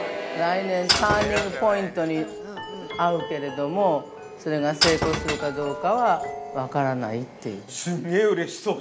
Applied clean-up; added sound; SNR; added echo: none; Shatter / Crushing; 5 dB; none.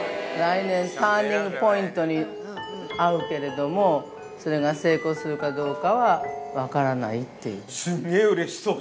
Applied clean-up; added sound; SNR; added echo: none; none; none; none.